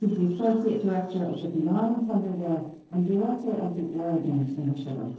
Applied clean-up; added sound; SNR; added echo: neural separator model SepFormer DNS4.